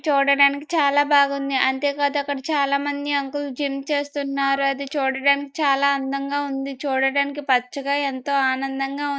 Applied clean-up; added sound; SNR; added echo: neural mask model Resemble Enhance denoiser.